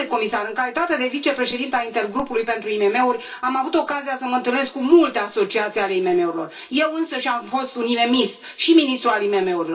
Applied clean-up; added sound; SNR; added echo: neural separator model SepFormer DNS4.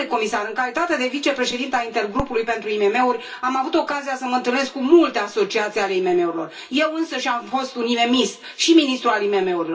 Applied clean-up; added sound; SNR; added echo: none; Fireworks; 19 dB; reverberation time 0.2 s.